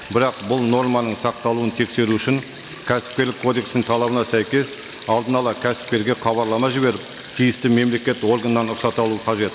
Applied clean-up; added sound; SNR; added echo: none; Sink (filling or washing); 12 dB; none.